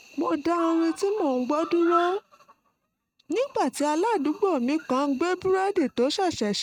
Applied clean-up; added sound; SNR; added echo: neural mask model RNNoise.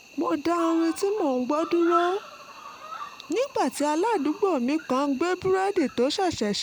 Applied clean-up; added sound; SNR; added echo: none; Cricket; 13 dB; none.